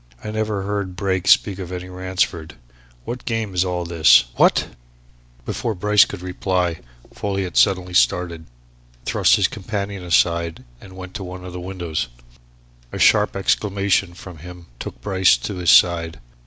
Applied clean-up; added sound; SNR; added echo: none; none; none; none.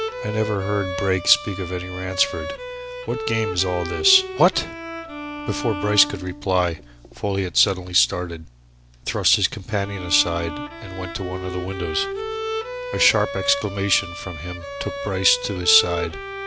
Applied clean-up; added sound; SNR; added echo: none; Bowed string instrument; 8 dB; none.